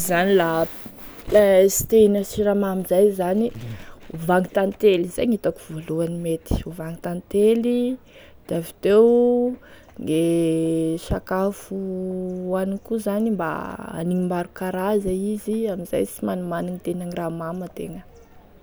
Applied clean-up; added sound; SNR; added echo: none; Buzz; 16 dB; none.